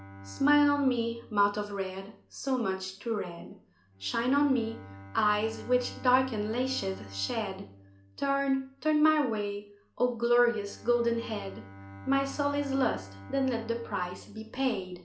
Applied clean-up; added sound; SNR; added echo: none; Bowed string instrument; 18 dB; reverberation time 0.4 s.